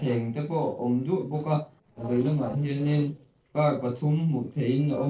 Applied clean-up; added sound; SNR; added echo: neural separator model SepFormer DNS4.